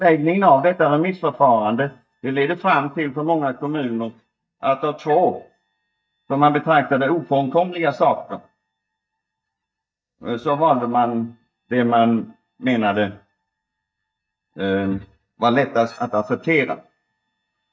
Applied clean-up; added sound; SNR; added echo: neural mask model DeepFilterNet 3.